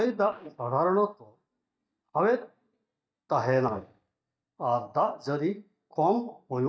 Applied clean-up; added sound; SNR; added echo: neural mask model DeepFilterNet 3.